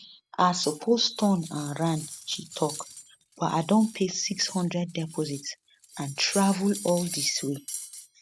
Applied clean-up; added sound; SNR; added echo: none; Cutlery, silverware; 12 dB; none.